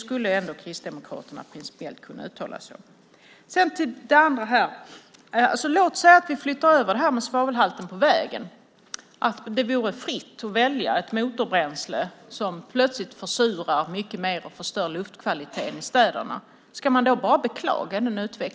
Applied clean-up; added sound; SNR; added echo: none; none; none; none.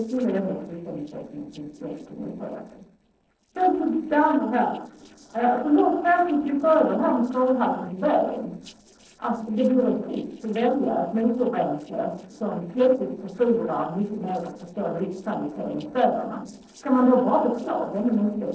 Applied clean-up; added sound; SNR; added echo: neural separator model SepFormer DNS4.